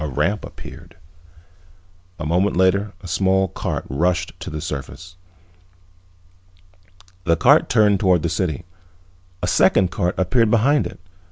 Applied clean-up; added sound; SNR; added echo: none; none; none; none.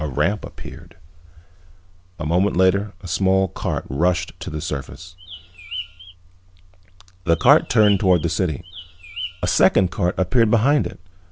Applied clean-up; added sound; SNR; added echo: none; Bird; 14 dB; none.